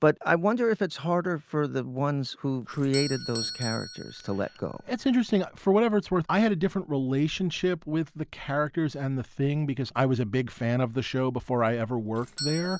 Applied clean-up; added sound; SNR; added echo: none; Doorbell; 17 dB; none.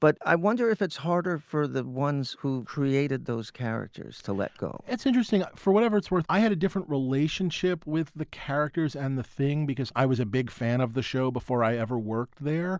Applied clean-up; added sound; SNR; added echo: none; none; none; none.